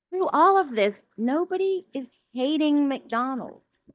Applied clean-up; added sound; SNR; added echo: neural mask model DeepFilterNet 3.